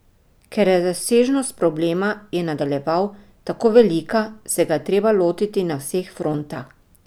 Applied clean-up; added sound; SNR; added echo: none; none; none; none.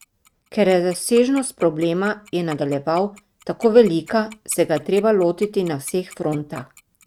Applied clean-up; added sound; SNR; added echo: neural mask model RNNoise.